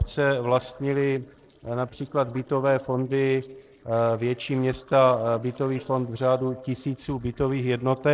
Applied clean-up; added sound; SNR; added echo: neural separator model SepFormer DNS4.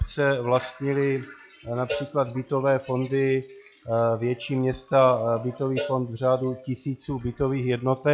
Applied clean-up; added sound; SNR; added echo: classical method log-MMSE.